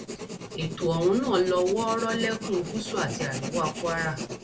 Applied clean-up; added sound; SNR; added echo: none; Writing; 8 dB; reverberation time 0.2 s.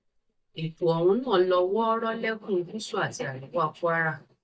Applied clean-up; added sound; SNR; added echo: neural mask model DeepFilterNet 3.